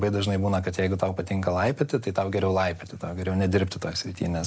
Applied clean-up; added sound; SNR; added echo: none; none; none; none.